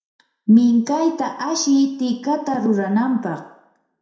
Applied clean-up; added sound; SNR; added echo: none; none; none; reverberation time 0.6 s.